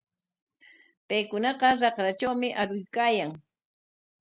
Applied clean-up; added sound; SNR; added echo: none; none; none; none.